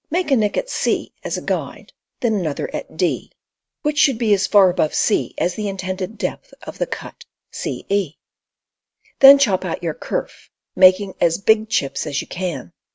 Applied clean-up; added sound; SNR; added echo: none; none; none; none.